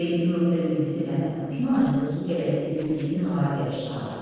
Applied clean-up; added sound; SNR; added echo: neural separator model SepFormer DNS4.